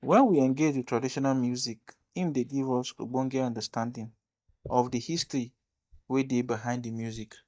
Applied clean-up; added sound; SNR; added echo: neural mask model DeepFilterNet 3.